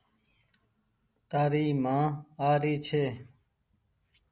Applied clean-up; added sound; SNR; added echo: none; none; none; none.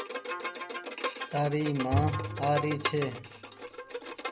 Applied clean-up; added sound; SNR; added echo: none; Bowed string instrument + Bowed string instrument; 2 dB; none.